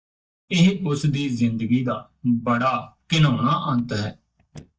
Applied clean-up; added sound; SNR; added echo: neural mask model DeepFilterNet 3.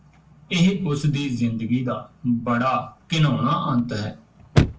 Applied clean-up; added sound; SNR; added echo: none; Chirp, tweet / Slam / Car; 7 dB; reverberation time 0.2 s.